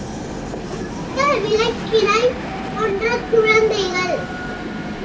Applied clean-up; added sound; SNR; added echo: none; Train; 6 dB; reverberation time 0.2 s.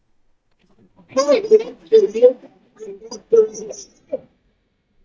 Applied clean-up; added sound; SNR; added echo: neural mask model DeepFilterNet 3.